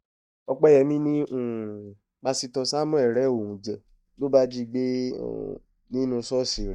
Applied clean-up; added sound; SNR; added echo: neural mask model DeepFilterNet 3.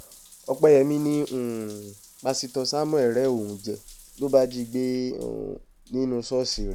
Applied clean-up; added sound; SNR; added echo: none; Drip / Trickle, dribble / Bathtub (filling or washing) / Water tap, faucet; 19 dB; none.